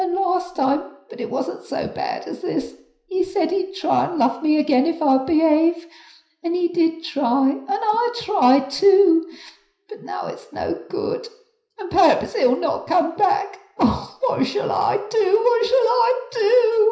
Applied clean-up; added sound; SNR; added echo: none; none; none; reverberation time 0.5 s.